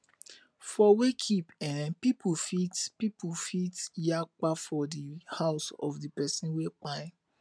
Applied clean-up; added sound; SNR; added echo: none; none; none; none.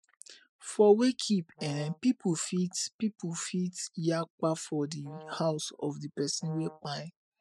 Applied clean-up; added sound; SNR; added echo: classical method spectral subtraction.